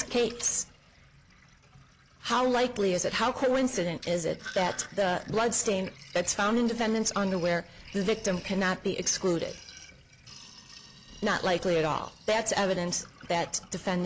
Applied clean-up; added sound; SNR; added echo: none; Sink (filling or washing) + Sliding door; 20 dB; none.